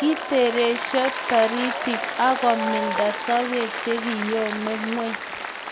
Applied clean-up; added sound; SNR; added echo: none; Applause; 5 dB; none.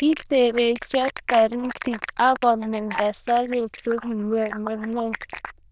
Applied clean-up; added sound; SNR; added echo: neural diffusion model UNIVERSE++.